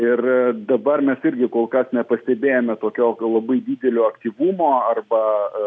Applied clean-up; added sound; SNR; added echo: none; none; none; none.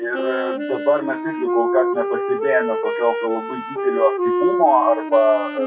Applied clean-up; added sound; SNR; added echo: classical method WPE with log-MMSE.